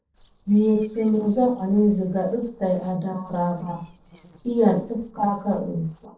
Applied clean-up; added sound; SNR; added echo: neural separator model SepFormer DNS4.